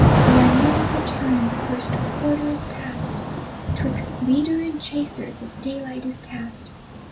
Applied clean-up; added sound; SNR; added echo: none; Thunder / Rain; -1 dB; none.